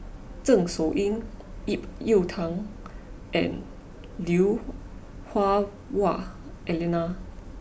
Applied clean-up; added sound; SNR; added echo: none; none; none; none.